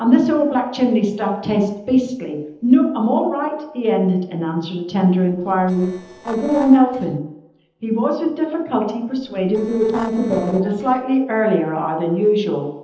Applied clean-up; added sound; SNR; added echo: neural separator model SepFormer DNS4.